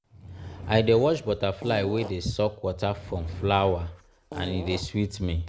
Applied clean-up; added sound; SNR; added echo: none; Fart / Drawer open or close; 14 dB; none.